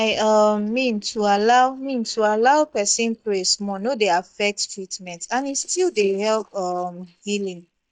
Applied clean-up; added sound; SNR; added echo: neural mask model DeepFilterNet 3.